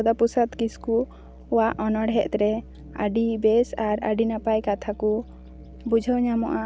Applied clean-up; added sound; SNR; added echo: none; Musical instrument; 20 dB; none.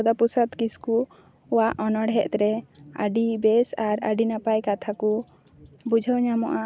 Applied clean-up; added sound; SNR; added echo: none; none; none; none.